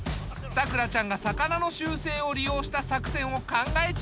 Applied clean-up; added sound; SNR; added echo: none; Organ; 19 dB; none.